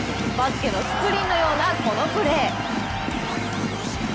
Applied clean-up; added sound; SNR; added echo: none; none; none; none.